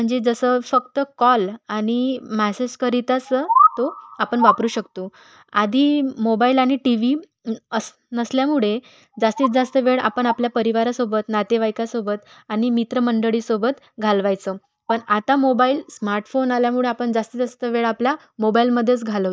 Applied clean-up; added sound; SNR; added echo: neural mask model DeepFilterNet 3.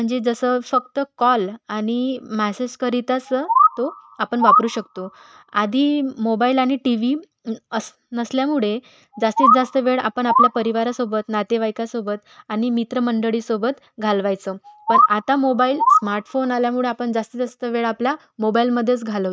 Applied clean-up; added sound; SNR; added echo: neural mask model RNNoise.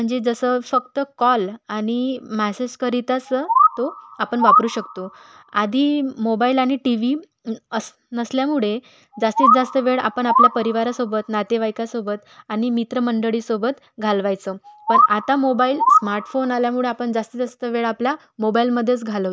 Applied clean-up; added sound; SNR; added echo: none; Bird; -1 dB; none.